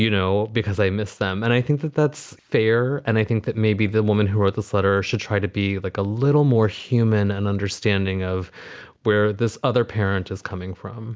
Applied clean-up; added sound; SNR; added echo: none; none; none; none.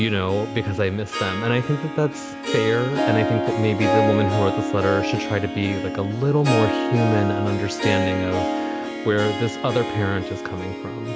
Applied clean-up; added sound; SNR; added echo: none; Harp; 2 dB; none.